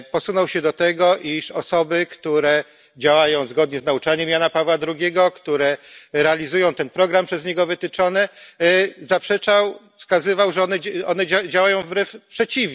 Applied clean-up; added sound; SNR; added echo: none; none; none; none.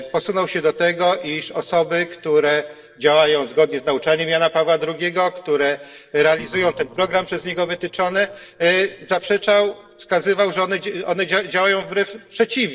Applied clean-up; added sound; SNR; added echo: neural separator model SepFormer DNS4.